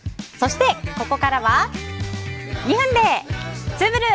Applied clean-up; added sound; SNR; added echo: none; none; none; none.